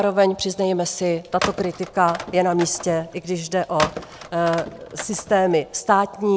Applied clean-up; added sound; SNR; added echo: none; Telephone; 11 dB; none.